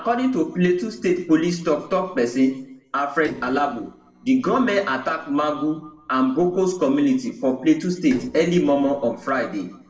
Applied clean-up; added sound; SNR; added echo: neural separator model SepFormer DNS4.